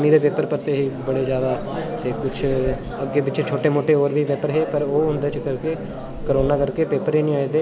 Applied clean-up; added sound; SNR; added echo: none; Insect; 14 dB; none.